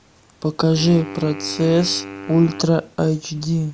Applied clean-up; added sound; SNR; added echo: none; Wind instrument, woodwind instrument; 16 dB; none.